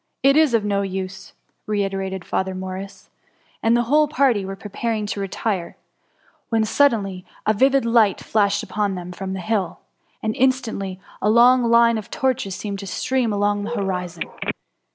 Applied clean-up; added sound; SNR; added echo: none; Telephone; 9 dB; none.